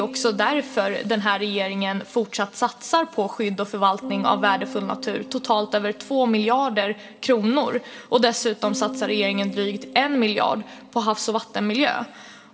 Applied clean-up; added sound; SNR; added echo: none; Bass guitar; 16 dB; reverberation time 3.0 s.